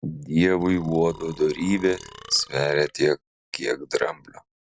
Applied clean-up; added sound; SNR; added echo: none; Burping, eructation; 19 dB; none.